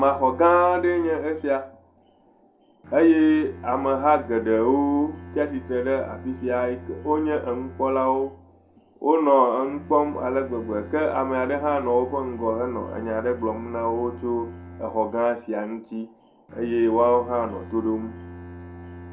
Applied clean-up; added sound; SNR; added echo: none; Bowed string instrument; 17 dB; reverberation time 0.2 s.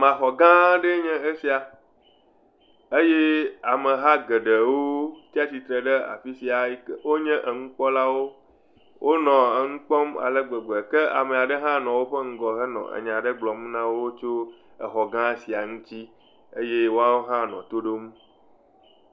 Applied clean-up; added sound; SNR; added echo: none; none; none; none.